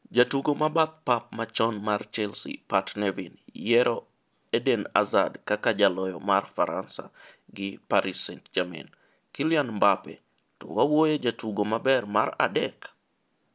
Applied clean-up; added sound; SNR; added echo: none; none; none; none.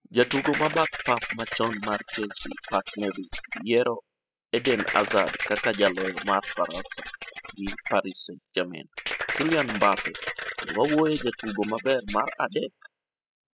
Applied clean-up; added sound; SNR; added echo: classical method spectral subtraction.